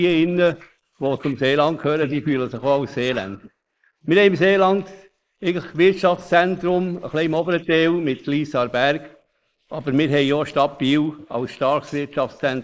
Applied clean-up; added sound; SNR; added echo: neural mask model Resemble Enhance denoiser.